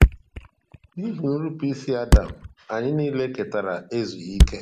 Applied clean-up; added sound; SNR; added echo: none; Thump, thud; -4 dB; none.